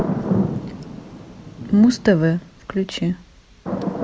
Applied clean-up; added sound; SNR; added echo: none; Thunder / Rain; 5 dB; none.